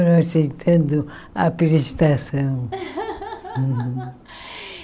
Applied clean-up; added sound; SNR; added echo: none; none; none; none.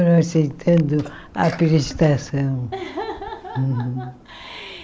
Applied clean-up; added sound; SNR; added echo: none; Sneeze; 20 dB; none.